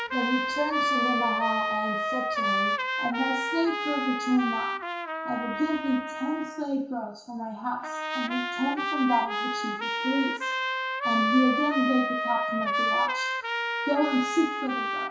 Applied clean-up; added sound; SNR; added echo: none; Trumpet; 0 dB; reverberation time 0.6 s.